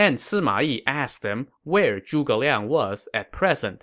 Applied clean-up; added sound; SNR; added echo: none; none; none; none.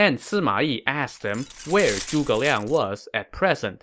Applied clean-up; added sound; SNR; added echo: none; Glass; 14 dB; none.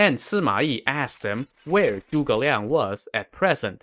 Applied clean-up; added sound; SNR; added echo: neural mask model RNNoise.